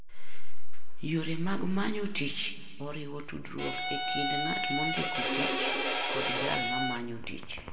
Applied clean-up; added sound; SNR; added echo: none; Bowed string instrument; 3 dB; reverberation time 1.7 s.